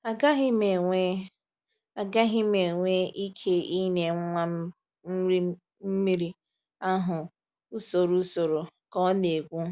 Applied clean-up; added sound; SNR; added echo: none; none; none; none.